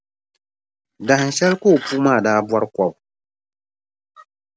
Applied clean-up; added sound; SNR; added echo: none; Glass; 16 dB; none.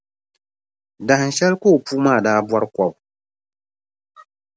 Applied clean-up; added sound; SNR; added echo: none; none; none; none.